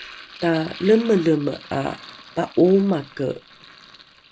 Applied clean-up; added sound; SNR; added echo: none; Sink (filling or washing); 19 dB; none.